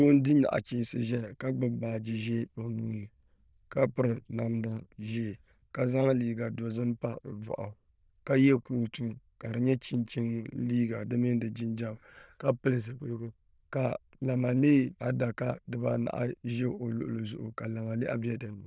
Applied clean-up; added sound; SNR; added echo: neural diffusion model UNIVERSE++.